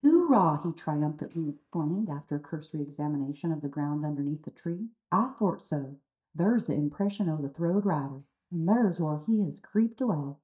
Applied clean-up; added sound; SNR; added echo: neural mask model DeepFilterNet 3.